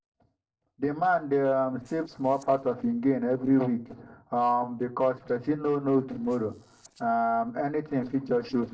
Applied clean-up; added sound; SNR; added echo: neural separator model SepFormer DNS4.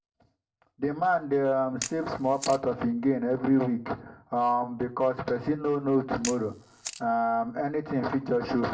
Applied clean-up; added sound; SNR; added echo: none; Camera; 15 dB; reverberation time 0.3 s.